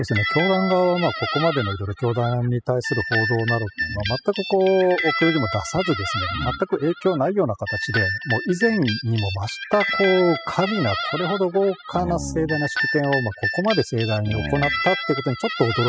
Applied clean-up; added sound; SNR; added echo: classical method spectral subtraction.